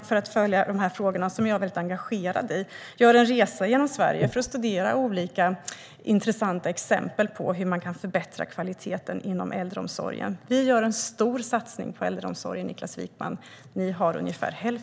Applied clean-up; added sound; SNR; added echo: none; Breathing; 3 dB; none.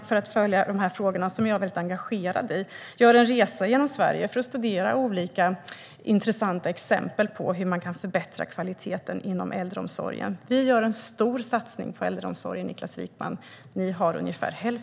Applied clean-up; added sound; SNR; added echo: none; none; none; none.